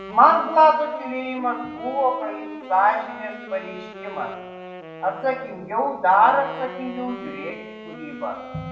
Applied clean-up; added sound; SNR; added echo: none; Wind instrument, woodwind instrument; 15 dB; reverberation time 0.8 s.